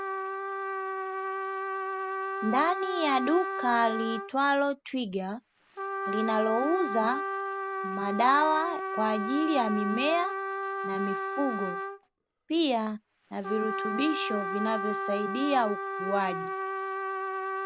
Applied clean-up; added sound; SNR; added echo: none; Trumpet; 4 dB; none.